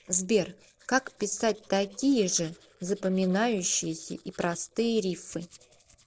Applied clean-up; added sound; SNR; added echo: neural separator model SepFormer DNS4.